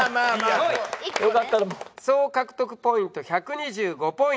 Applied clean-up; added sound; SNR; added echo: none; none; none; none.